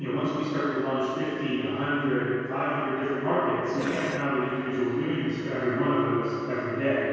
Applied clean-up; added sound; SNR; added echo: none; Cough; 10 dB; reverberation time 2.2 s.